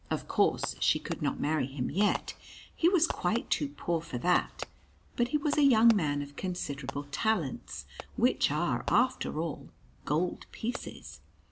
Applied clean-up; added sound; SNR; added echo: none; Fireworks; 16 dB; none.